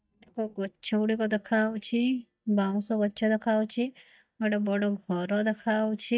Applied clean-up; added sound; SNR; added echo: neural mask model DeepFilterNet 3.